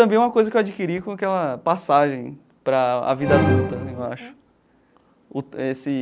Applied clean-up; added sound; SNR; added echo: none; Musical instrument; 2 dB; none.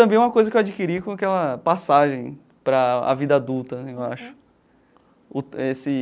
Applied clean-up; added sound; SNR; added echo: none; none; none; none.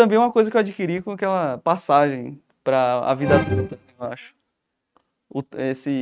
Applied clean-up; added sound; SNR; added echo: neural mask model RNNoise.